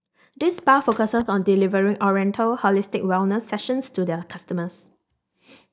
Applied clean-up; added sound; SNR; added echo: neural mask model DeepFilterNet 3.